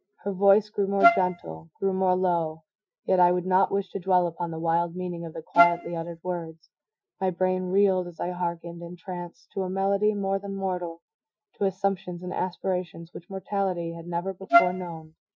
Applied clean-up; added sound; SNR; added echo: classical method Wiener filter.